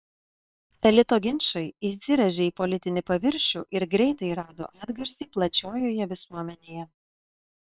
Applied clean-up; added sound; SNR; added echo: neural separator model SepFormer WHAM!.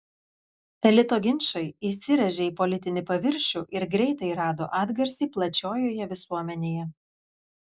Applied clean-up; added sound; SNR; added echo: none; none; none; none.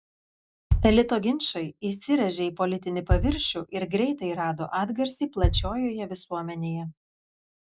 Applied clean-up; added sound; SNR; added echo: none; Bass drum; 4 dB; none.